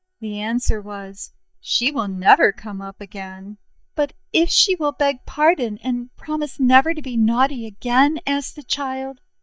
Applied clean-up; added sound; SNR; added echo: neural mask model DeepFilterNet 3.